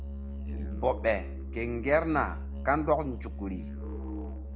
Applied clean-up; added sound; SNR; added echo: none; Musical instrument; 5 dB; none.